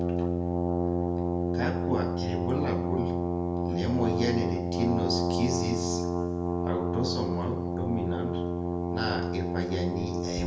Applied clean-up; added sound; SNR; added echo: none; Brass instrument; -4 dB; reverberation time 0.6 s.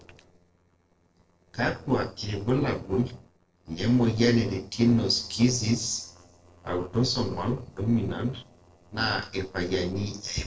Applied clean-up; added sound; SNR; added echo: neural separator model SepFormer DNS4.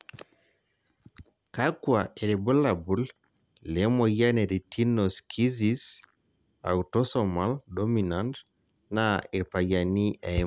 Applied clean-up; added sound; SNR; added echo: none; none; none; none.